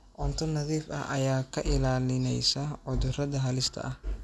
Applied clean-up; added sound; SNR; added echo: none; none; none; none.